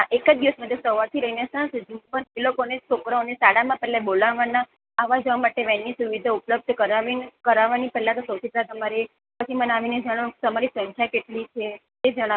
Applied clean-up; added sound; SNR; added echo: none; none; none; none.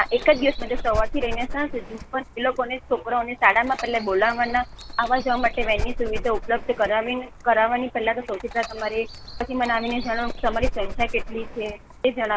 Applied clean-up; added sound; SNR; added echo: none; Dog; 7 dB; none.